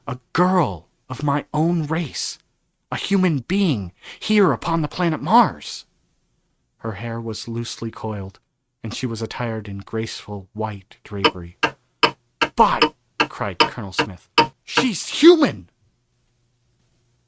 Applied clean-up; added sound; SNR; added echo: neural mask model RNNoise.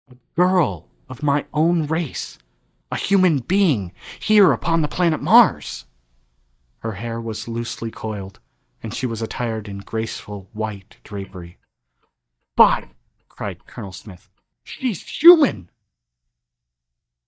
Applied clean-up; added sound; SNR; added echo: neural mask model DeepFilterNet 3.